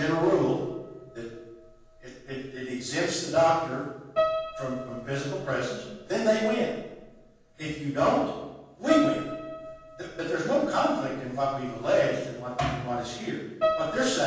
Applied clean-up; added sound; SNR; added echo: none; Piano; 8 dB; reverberation time 1.2 s.